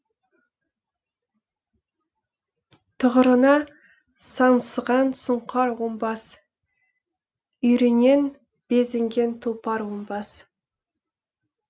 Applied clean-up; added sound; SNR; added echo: none; none; none; none.